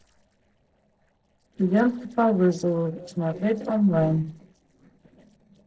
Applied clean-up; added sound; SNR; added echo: neural separator model SepFormer DNS4.